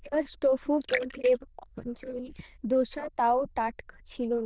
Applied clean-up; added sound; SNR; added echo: neural diffusion model UNIVERSE++.